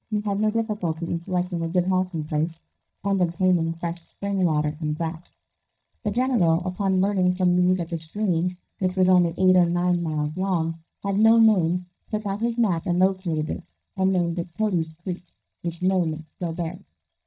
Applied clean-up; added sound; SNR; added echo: neural mask model DeepFilterNet 3.